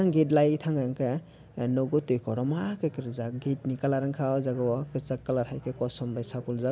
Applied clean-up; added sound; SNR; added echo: none; none; none; none.